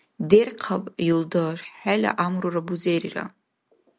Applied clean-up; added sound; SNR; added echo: none; none; none; none.